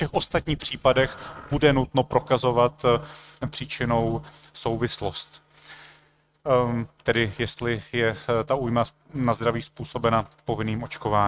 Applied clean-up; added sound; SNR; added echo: neural mask model RNNoise.